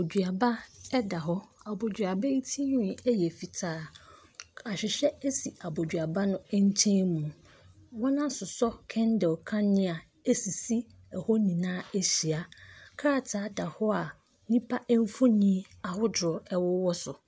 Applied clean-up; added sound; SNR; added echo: none; none; none; none.